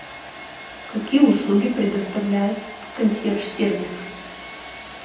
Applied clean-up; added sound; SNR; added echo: none; Domestic sounds, home sounds; 15 dB; reverberation time 0.9 s.